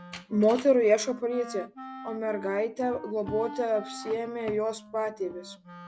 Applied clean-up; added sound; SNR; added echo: none; Wind instrument, woodwind instrument; 16 dB; none.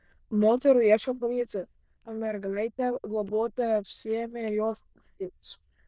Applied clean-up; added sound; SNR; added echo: neural diffusion model UNIVERSE++.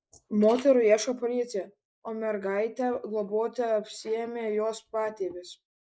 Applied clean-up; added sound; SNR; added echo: neural mask model Resemble Enhance denoiser.